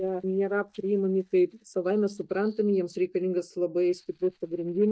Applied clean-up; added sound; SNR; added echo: neural mask model DeepFilterNet 3.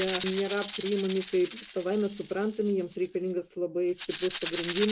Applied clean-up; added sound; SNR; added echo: none; Rattle (instrument); 0 dB; none.